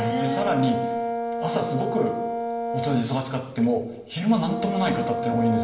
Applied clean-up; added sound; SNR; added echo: none; Brass instrument; 3 dB; reverberation time 0.9 s.